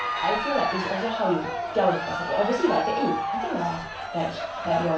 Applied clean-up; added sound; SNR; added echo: none; Crowd; 3 dB; reverberation time 0.3 s.